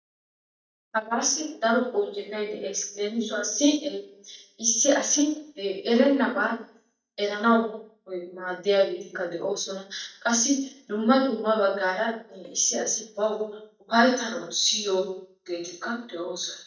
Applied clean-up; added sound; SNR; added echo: neural mask model DeepFilterNet 3.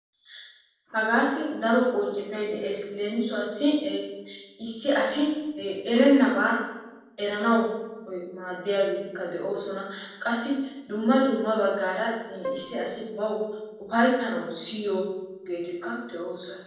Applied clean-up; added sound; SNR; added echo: neural separator model SepFormer DNS4.